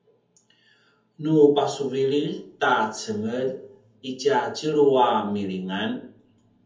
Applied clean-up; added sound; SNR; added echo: none; none; none; reverberation time 0.7 s.